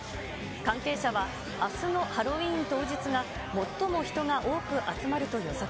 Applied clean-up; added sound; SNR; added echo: none; none; none; none.